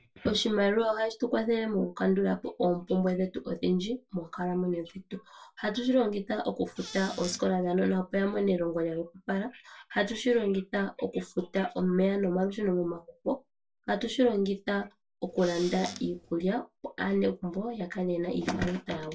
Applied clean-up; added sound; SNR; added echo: none; Squeak / Cupboard open or close; 14 dB; reverberation time 0.1 s.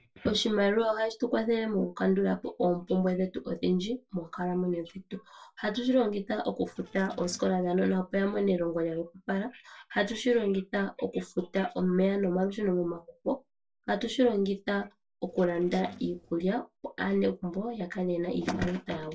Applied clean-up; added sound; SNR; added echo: neural separator model SepFormer DNS4.